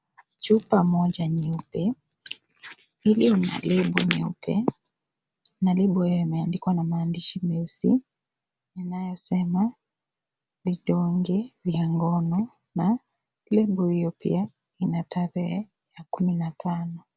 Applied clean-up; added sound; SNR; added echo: none; none; none; none.